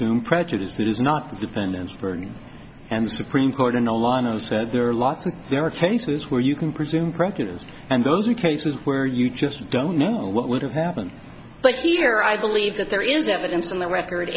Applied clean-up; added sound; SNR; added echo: none; none; none; none.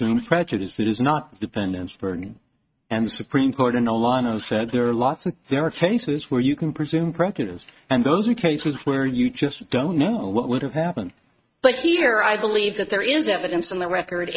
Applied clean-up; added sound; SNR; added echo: neural mask model RNNoise.